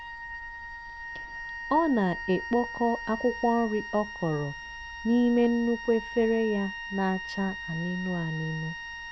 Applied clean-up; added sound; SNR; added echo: none; Wind instrument, woodwind instrument; 10 dB; none.